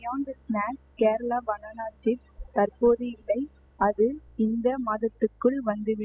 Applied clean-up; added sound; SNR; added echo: classical method spectral subtraction.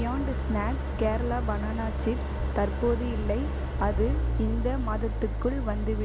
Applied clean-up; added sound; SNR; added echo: none; Idling; -2 dB; none.